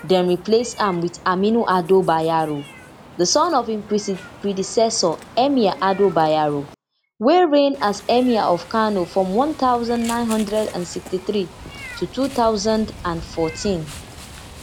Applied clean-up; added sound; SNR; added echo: none; Meow; 19 dB; none.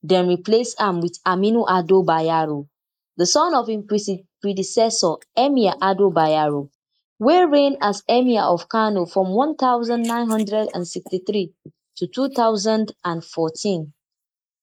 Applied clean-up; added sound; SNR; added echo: neural mask model Resemble Enhance denoiser.